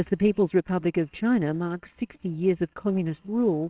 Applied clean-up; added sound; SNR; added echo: neural separator model SepFormer WHAMR!.